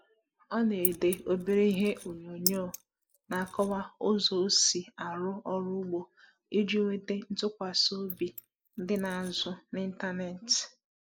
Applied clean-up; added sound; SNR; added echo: neural mask model Resemble Enhance denoiser.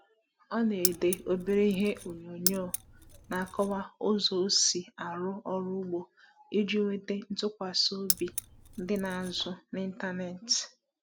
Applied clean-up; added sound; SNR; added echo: none; Keys jangling; 4 dB; none.